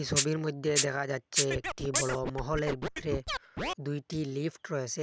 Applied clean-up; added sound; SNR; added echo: none; Scratching (performance technique) + Rattle (instrument); 1 dB; none.